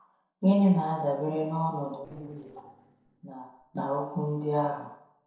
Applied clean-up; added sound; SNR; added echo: neural separator model SepFormer DNS4.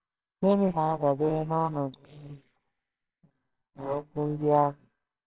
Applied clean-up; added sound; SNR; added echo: neural separator model SepFormer WHAMR!.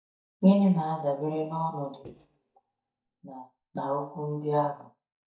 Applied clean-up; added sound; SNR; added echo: neural mask model DeepFilterNet 3.